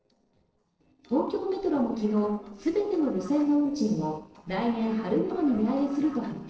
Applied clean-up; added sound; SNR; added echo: neural separator model SepFormer DNS4.